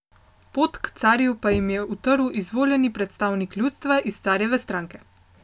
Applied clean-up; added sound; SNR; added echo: none; Knock; 17 dB; none.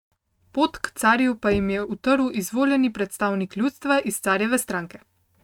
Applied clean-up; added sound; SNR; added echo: neural mask model RNNoise.